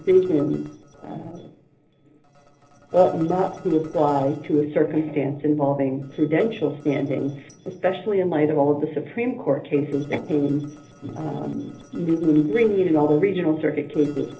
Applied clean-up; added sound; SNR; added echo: neural separator model SepFormer DNS4.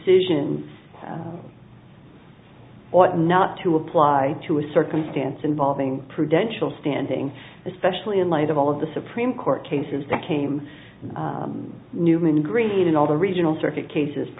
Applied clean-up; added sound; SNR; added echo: none; none; none; none.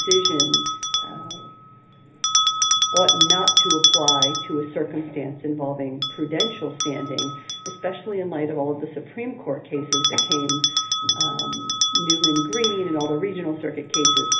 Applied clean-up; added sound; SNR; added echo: none; Bell; -4 dB; reverberation time 0.3 s.